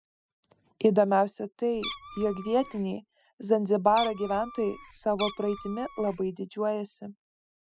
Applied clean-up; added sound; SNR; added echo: classical method spectral subtraction.